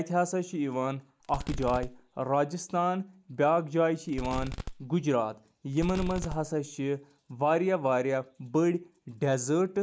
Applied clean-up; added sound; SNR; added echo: none; Fireworks; 9 dB; none.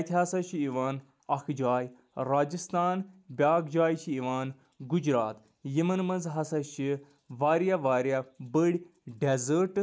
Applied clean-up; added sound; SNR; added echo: none; none; none; none.